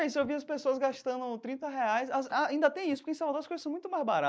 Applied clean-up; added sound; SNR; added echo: neural mask model DeepFilterNet 3.